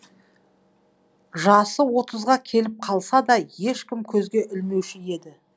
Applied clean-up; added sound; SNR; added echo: none; none; none; none.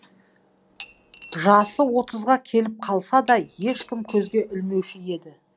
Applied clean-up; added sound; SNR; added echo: none; Cutlery, silverware / Dishes, pots, and pans; 17 dB; none.